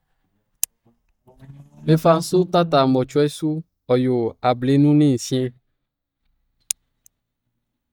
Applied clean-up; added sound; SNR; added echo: neural mask model DeepFilterNet 3.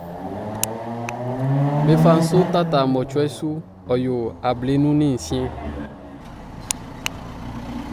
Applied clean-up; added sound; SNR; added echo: none; Chatter / Car passing by / Motorcycle / Traffic noise, roadway noise / Accelerating, revving, vroom; 2 dB; none.